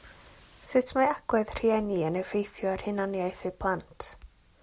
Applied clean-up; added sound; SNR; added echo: none; none; none; none.